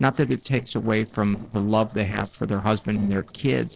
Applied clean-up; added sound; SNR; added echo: neural separator model SepFormer DNS4.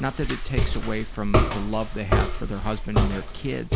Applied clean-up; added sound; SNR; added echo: none; Walk, footsteps; -5 dB; none.